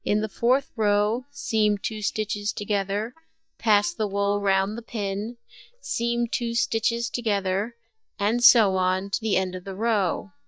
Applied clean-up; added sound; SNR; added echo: neural mask model DeepFilterNet 3.